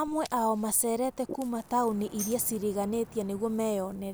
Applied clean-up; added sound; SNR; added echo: none; Tambourine + Ocean; 16 dB; none.